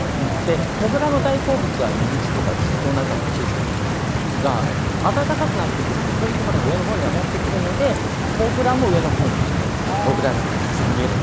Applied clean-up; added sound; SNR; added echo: none; Stream; -3 dB; none.